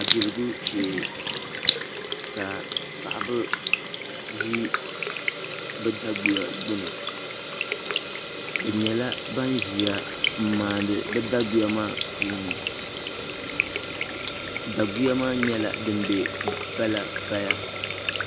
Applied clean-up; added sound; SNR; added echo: none; Sink (filling or washing) / Water tap, faucet; 1 dB; none.